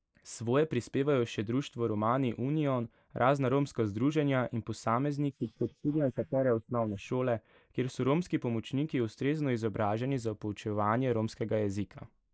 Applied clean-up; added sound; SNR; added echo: neural mask model Resemble Enhance denoiser.